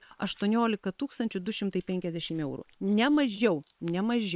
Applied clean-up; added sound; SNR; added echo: neural separator model SepFormer WHAM!.